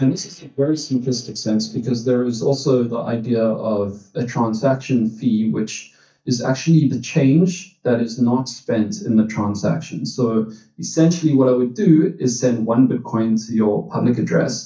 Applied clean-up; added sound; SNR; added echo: neural mask model DeepFilterNet 3.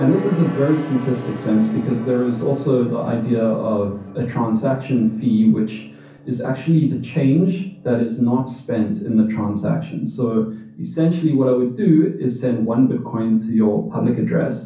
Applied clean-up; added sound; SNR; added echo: none; Gong; 19 dB; reverberation time 0.6 s.